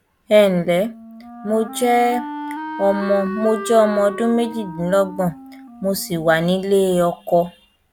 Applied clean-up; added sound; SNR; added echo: none; Wind instrument, woodwind instrument; 14 dB; none.